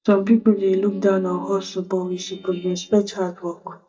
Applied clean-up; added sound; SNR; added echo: neural mask model DeepFilterNet 3.